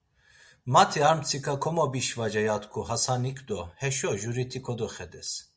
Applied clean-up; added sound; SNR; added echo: none; none; none; none.